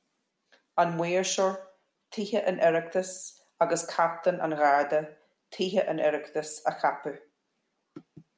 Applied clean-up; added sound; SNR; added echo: none; none; none; none.